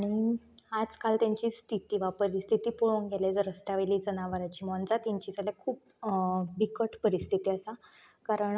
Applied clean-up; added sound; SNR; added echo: none; none; none; none.